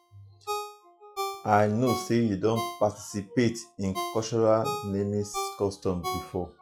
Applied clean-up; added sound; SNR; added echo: classical method log-MMSE.